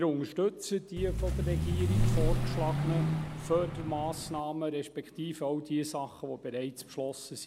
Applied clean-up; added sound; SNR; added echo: none; Vehicle; -4 dB; none.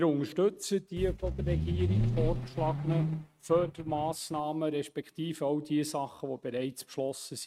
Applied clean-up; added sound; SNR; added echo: neural mask model RNNoise.